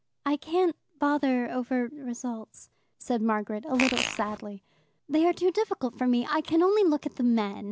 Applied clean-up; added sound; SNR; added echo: none; Fart; 3 dB; none.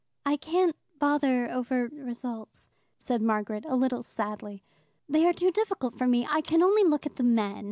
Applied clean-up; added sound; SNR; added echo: none; none; none; none.